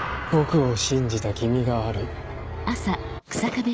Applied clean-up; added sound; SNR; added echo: none; none; none; none.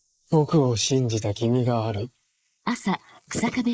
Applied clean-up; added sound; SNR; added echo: neural mask model Resemble Enhance denoiser.